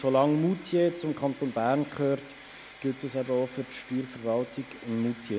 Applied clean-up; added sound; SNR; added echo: none; Frying (food); 20 dB; none.